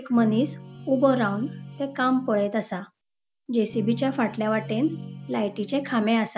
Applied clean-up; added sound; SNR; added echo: none; Guitar; 12 dB; none.